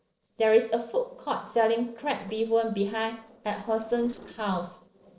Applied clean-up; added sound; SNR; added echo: neural separator model SepFormer DNS4.